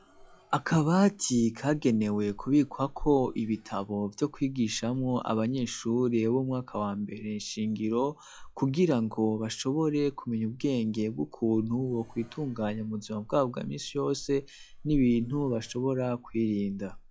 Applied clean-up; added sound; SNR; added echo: classical method log-MMSE.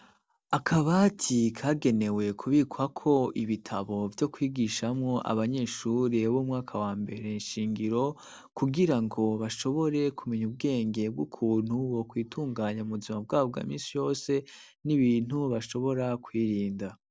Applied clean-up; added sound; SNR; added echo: none; none; none; none.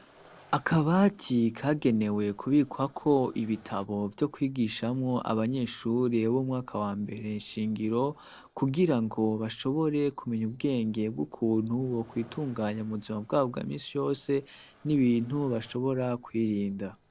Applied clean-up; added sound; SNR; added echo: neural separator model SepFormer DNS4.